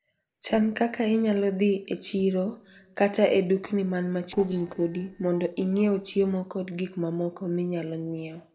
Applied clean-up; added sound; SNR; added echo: neural separator model SepFormer DNS4.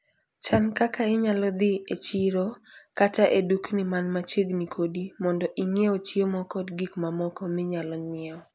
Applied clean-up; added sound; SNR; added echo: none; none; none; none.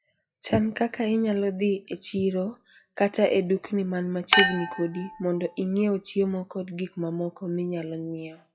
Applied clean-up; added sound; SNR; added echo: classical method WPE with log-MMSE.